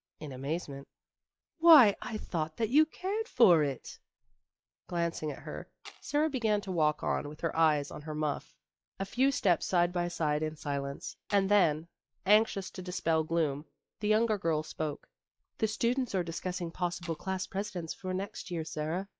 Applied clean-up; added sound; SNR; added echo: classical method log-MMSE.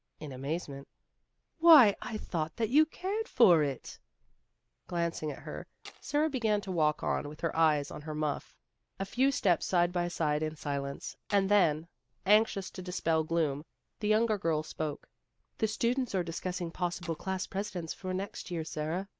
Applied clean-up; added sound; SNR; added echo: neural mask model Resemble Enhance denoiser.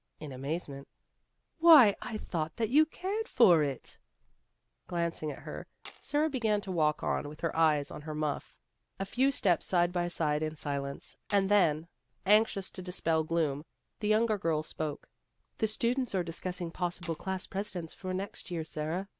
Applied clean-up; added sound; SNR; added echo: none; Tools; 19 dB; none.